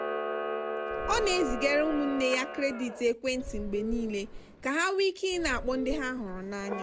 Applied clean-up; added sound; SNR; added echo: none; Subway, metro, underground / Doorbell + Camera; 6 dB; none.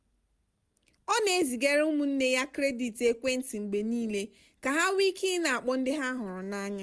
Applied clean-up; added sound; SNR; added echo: none; none; none; none.